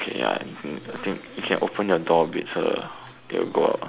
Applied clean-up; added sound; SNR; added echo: none; none; none; none.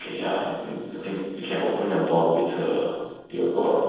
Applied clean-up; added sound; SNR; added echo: neural separator model SepFormer DNS4.